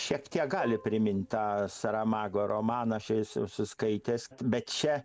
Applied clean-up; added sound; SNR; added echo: none; Plucked string instrument; 18 dB; none.